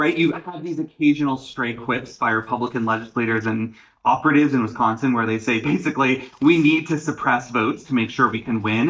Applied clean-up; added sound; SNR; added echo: neural mask model DeepFilterNet 3.